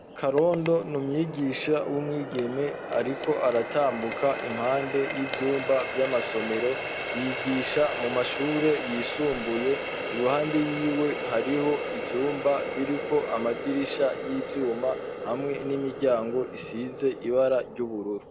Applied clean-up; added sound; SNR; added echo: none; Water tap, faucet; 6 dB; none.